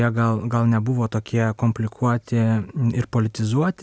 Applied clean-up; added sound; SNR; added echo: none; none; none; none.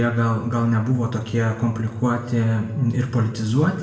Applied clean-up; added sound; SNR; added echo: none; none; none; reverberation time 0.8 s.